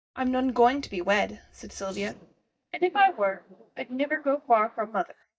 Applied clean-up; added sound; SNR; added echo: neural mask model DeepFilterNet 3.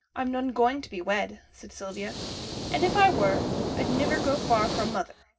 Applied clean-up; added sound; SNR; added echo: none; Hiss; 2 dB; reverberation time 0.4 s.